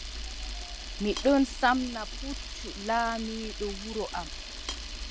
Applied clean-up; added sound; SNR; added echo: none; Camera; 7 dB; none.